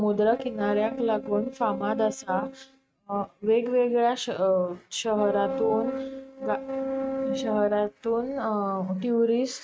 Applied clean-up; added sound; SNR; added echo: neural mask model RNNoise.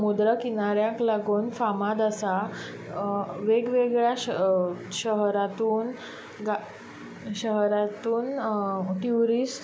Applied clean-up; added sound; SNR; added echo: none; none; none; none.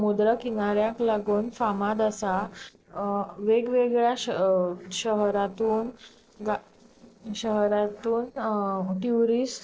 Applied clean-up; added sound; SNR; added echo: neural separator model SepFormer DNS4.